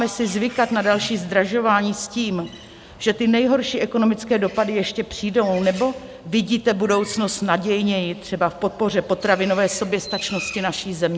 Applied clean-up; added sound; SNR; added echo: none; Bird; 19 dB; none.